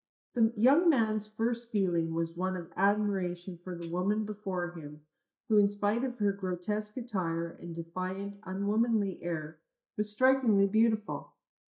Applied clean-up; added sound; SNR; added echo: neural mask model DeepFilterNet 3.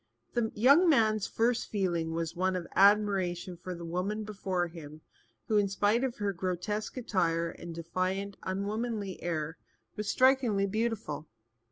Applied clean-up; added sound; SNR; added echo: none; none; none; none.